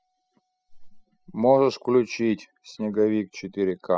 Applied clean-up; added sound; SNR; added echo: classical method spectral subtraction.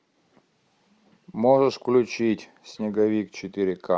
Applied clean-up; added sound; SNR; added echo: none; none; none; none.